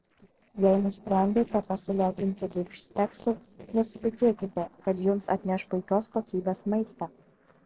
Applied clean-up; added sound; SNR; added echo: neural separator model SepFormer DNS4.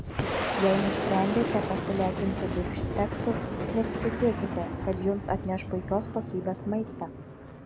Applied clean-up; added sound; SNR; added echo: none; Boom; 2 dB; none.